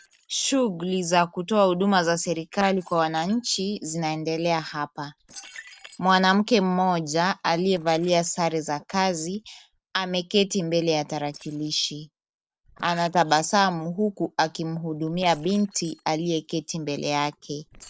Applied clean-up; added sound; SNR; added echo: neural separator model SepFormer DNS4.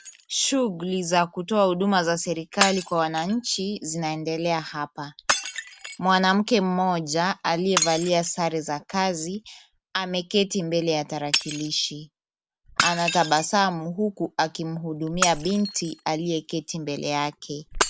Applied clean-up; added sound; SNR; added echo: none; Shatter; 8 dB; none.